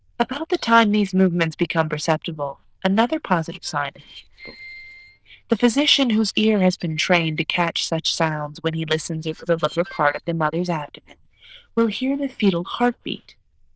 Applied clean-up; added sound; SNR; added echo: neural diffusion model UNIVERSE++.